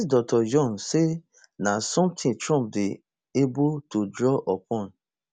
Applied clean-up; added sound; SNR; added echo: none; none; none; none.